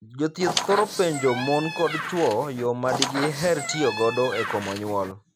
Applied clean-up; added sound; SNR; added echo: none; Squeak; 6 dB; none.